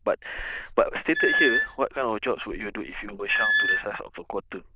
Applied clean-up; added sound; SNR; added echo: neural diffusion model UNIVERSE++.